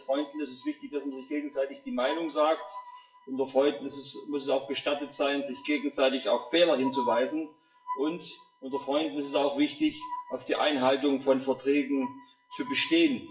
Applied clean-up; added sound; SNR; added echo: classical method WPE with log-MMSE.